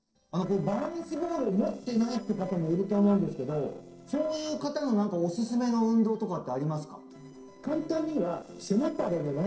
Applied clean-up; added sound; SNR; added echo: neural separator model SepFormer DNS4.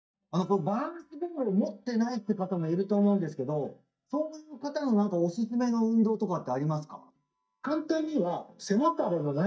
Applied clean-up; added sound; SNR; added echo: neural mask model DeepFilterNet 3.